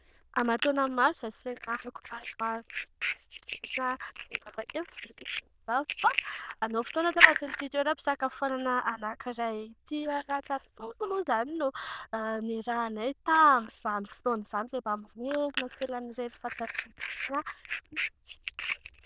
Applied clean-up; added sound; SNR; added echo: neural diffusion model UNIVERSE++.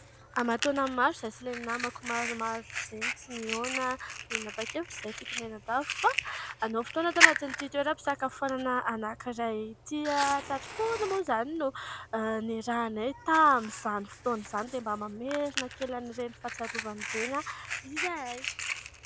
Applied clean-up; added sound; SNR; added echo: none; Fire; 4 dB; none.